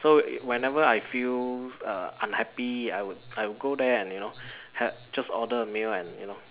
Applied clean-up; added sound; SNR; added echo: none; none; none; none.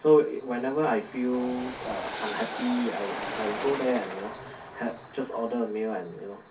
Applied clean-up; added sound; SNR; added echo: none; Train; 10 dB; reverberation time 0.3 s.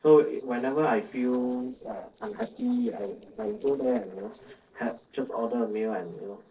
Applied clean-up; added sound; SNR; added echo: neural separator model SepFormer DNS4.